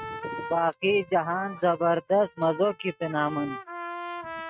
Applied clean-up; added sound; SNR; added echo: neural mask model RNNoise.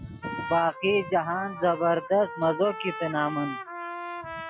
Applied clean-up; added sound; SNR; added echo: classical method log-MMSE.